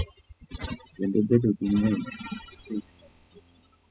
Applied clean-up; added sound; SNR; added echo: classical method spectral subtraction.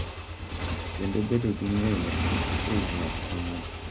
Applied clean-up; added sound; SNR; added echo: none; Motorcycle / Engine; 0 dB; none.